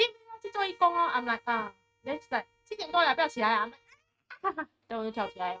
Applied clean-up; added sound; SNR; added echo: neural mask model RNNoise.